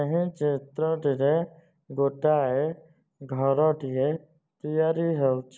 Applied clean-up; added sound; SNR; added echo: none; none; none; none.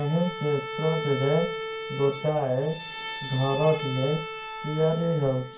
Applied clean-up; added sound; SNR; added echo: none; Bowed string instrument; 8 dB; reverberation time 0.2 s.